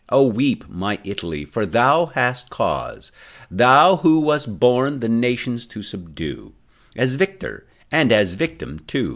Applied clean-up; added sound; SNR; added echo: none; none; none; none.